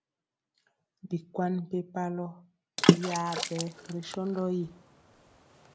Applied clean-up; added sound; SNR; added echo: none; Water / Splash, splatter; -5 dB; none.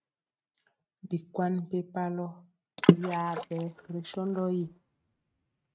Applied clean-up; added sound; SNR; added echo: neural mask model RNNoise.